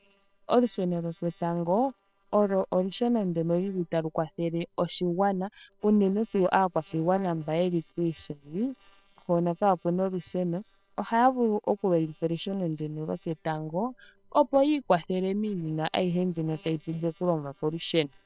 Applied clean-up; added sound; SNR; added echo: neural separator model SepFormer WHAM!.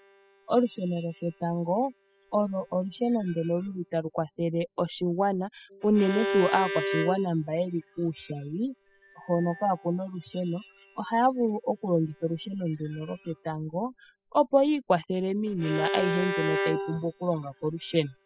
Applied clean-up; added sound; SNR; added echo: classical method spectral subtraction.